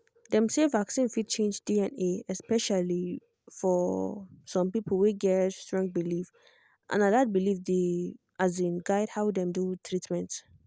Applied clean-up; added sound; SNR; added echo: none; none; none; none.